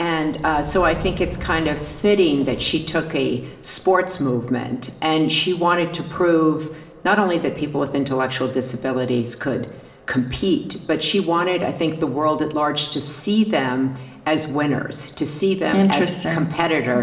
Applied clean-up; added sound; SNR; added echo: none; Subway, metro, underground; 19 dB; reverberation time 1.4 s.